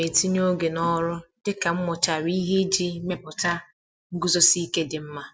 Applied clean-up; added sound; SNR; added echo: none; none; none; none.